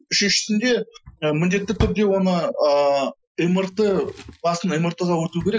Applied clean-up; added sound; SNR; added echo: classical method Wiener filter.